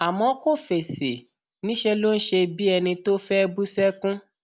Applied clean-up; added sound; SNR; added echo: none; none; none; none.